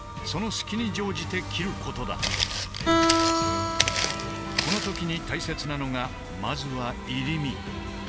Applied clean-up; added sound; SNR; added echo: none; Walk, footsteps + Guitar; -1 dB; none.